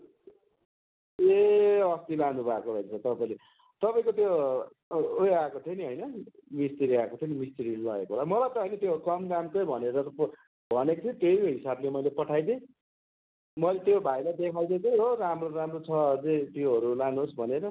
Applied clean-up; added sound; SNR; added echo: none; none; none; none.